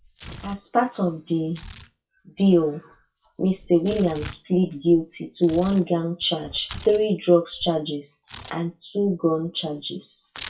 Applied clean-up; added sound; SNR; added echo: classical method WPE with log-MMSE.